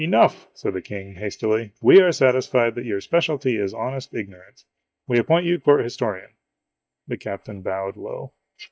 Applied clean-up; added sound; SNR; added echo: neural mask model DeepFilterNet 3.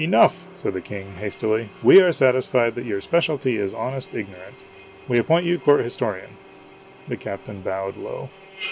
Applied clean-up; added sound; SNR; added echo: none; Drill; 13 dB; none.